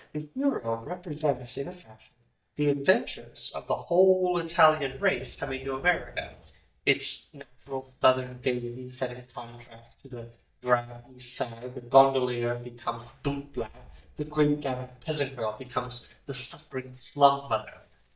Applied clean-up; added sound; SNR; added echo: neural mask model DeepFilterNet 3.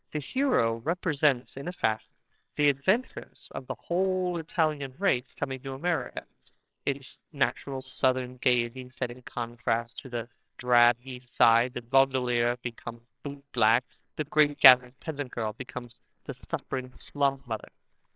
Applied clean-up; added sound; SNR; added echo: neural separator model SepFormer WHAMR!.